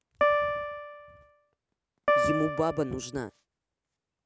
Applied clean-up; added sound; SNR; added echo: none; Piano; -5 dB; none.